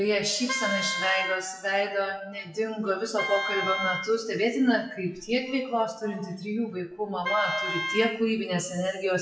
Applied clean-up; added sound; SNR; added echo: classical method WPE with log-MMSE.